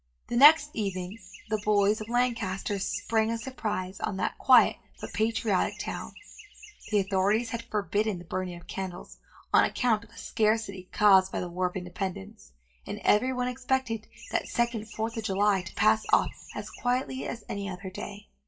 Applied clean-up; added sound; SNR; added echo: none; Chirp, tweet; 19 dB; reverberation time 0.2 s.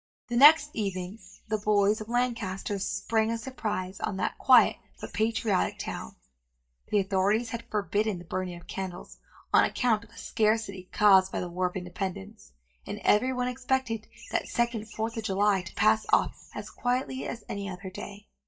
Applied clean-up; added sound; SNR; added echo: neural mask model DeepFilterNet 3.